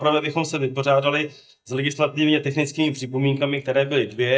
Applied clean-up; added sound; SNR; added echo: neural mask model DeepFilterNet 3.